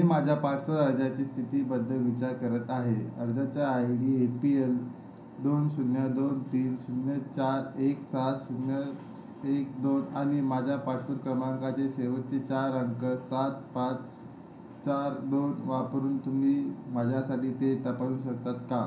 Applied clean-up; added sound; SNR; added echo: none; none; none; reverberation time 0.6 s.